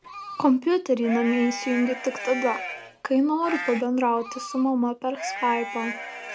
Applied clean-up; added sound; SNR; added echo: none; Livestock, farm animals, working animals; 11 dB; none.